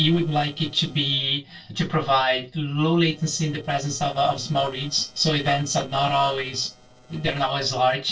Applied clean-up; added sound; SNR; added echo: neural separator model SepFormer DNS4.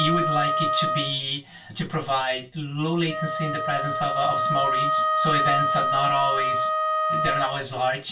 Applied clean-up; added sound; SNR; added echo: none; Wind instrument, woodwind instrument; -2 dB; reverberation time 0.2 s.